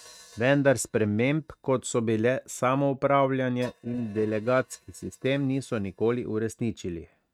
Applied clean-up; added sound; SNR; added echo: neural mask model RNNoise.